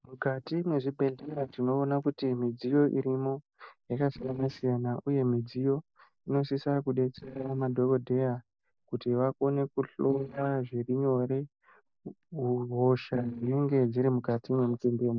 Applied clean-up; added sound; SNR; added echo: neural mask model DeepFilterNet 3.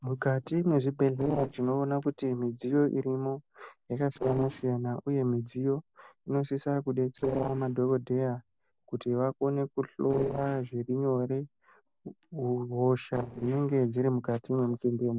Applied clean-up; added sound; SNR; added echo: neural separator model SepFormer DNS4.